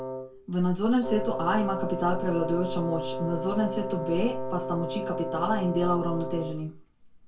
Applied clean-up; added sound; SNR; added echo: none; Wind instrument, woodwind instrument; 6 dB; reverberation time 0.2 s.